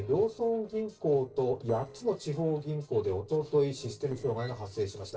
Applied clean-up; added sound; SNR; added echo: neural separator model SepFormer DNS4.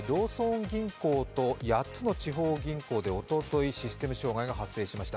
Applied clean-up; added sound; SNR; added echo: none; none; none; none.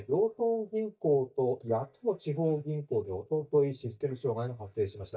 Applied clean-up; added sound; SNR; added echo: neural mask model DeepFilterNet 3.